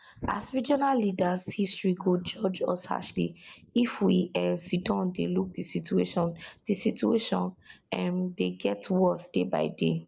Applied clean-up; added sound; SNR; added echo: neural mask model Resemble Enhance denoiser.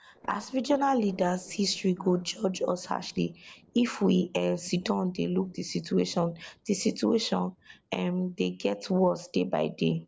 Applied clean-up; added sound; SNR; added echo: neural separator model SepFormer DNS4.